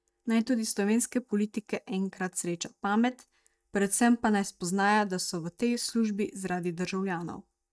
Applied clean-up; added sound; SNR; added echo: neural mask model DeepFilterNet 3.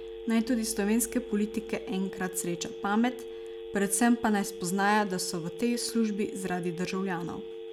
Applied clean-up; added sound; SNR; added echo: none; Telephone; 11 dB; none.